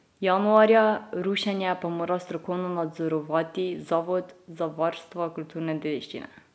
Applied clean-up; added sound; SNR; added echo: none; none; none; none.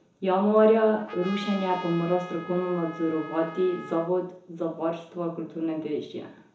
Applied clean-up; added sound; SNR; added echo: none; Trumpet; 15 dB; reverberation time 0.6 s.